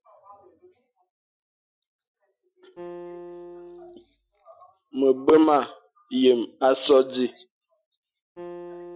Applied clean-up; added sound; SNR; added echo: classical method Wiener filter.